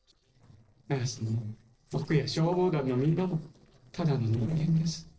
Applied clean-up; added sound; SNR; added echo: neural separator model SepFormer DNS4.